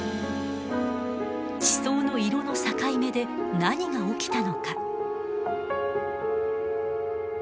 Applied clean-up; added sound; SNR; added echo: none; none; none; none.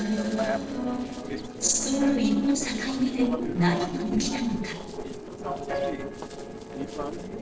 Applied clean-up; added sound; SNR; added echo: neural separator model SepFormer DNS4.